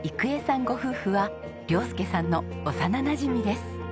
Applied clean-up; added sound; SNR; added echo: none; none; none; none.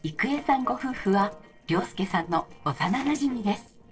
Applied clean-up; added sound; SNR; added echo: neural separator model SepFormer DNS4.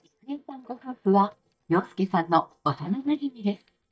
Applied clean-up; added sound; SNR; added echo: neural mask model DeepFilterNet 3.